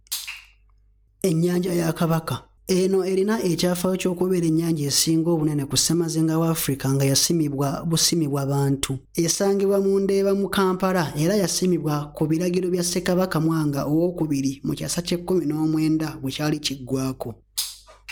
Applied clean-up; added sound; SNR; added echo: none; none; none; none.